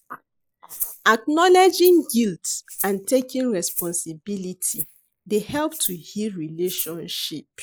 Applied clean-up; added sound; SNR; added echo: neural mask model Resemble Enhance denoiser.